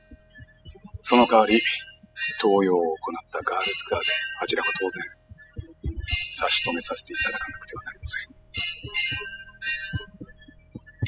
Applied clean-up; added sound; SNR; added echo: classical method spectral subtraction.